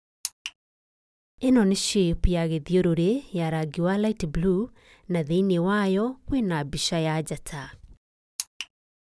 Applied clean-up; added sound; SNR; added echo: none; none; none; none.